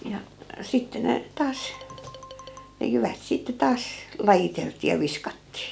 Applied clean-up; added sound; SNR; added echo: none; Marimba, xylophone; 18 dB; none.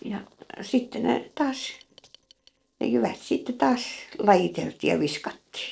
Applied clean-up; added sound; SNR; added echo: neural separator model SepFormer DNS4.